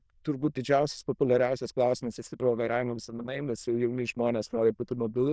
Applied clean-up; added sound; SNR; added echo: neural diffusion model UNIVERSE++.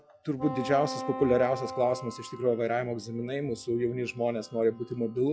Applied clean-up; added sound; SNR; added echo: classical method log-MMSE.